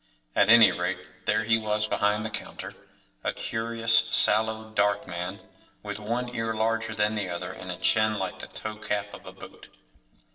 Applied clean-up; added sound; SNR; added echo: neural separator model SepFormer DNS4.